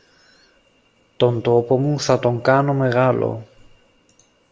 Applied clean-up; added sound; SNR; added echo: none; none; none; none.